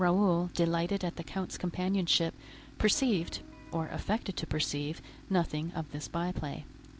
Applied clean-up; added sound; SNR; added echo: none; Tools + Electric guitar; 19 dB; none.